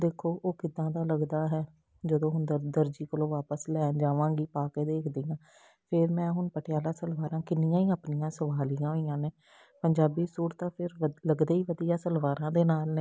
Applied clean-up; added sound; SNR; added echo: none; none; none; none.